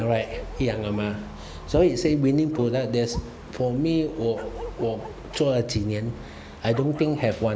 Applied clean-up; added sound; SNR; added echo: none; Bark; 19 dB; none.